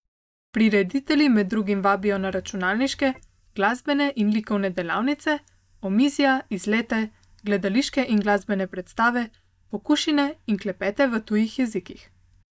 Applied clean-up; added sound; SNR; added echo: neural mask model DeepFilterNet 3.